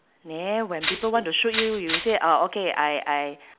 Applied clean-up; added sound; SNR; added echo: none; Rattle (instrument); 3 dB; none.